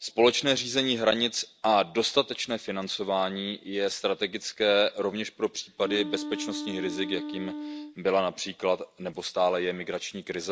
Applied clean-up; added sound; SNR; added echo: none; Wind instrument, woodwind instrument; 9 dB; none.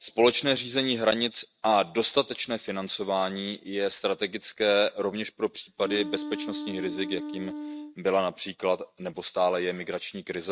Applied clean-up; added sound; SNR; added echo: neural mask model RNNoise.